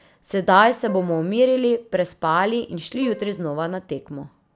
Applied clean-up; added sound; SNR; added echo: none; Keyboard (musical); 15 dB; none.